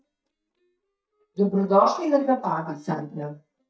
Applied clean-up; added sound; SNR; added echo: neural mask model DeepFilterNet 3.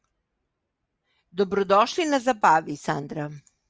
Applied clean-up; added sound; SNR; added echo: none; none; none; none.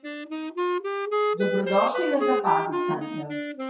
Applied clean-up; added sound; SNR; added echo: classical method WPE with log-MMSE.